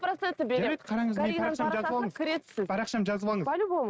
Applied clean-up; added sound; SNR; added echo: neural mask model RNNoise.